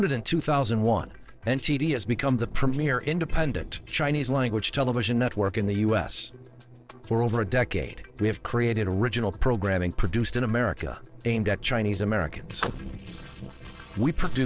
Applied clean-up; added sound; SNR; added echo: neural separator model SepFormer DNS4.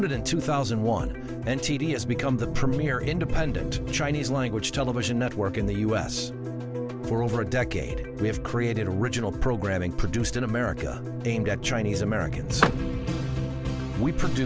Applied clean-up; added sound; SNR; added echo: none; Vehicle; 3 dB; none.